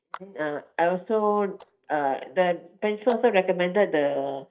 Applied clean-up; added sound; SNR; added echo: neural mask model DeepFilterNet 3.